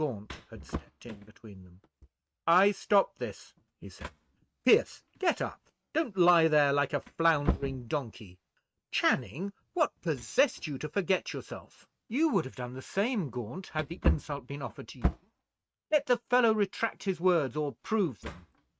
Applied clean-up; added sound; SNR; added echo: neural mask model RNNoise.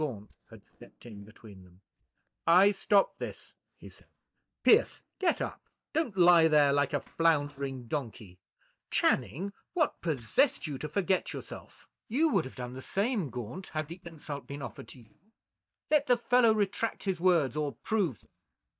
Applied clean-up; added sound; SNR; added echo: neural mask model DeepFilterNet 3.